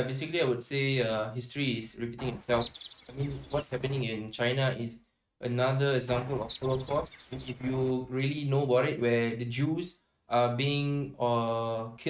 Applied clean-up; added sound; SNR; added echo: neural mask model RNNoise.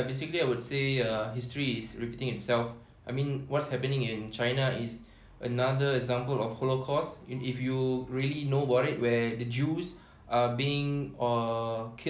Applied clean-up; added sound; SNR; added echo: none; none; none; none.